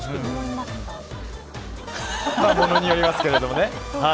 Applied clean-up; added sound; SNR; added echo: none; none; none; none.